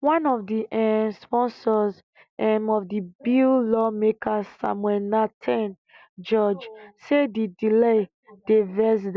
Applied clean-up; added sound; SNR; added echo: none; none; none; none.